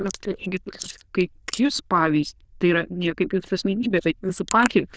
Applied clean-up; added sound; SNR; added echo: neural diffusion model UNIVERSE++.